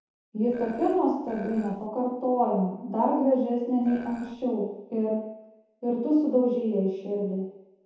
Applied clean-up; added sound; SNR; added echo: none; Burping, eructation; 19 dB; reverberation time 0.8 s.